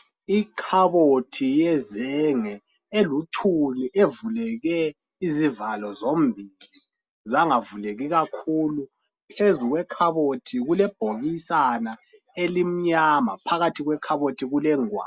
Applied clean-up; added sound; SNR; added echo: none; none; none; none.